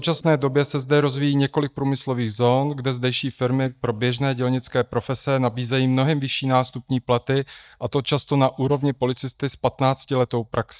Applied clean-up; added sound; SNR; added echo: neural mask model DeepFilterNet 3.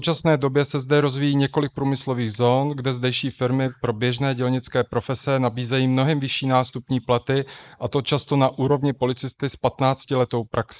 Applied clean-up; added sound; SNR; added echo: neural mask model Resemble Enhance denoiser.